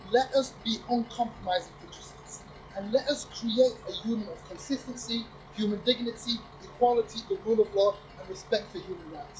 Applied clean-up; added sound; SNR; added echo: classical method log-MMSE.